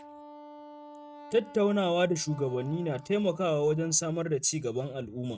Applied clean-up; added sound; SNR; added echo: neural mask model RNNoise.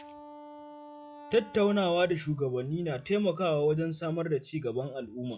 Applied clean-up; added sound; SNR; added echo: classical method log-MMSE.